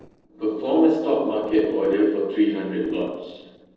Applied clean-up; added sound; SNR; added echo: neural separator model SepFormer DNS4.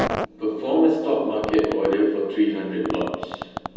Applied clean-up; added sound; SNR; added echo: none; Fart; 9 dB; reverberation time 1.1 s.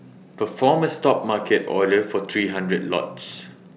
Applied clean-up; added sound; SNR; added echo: none; none; none; none.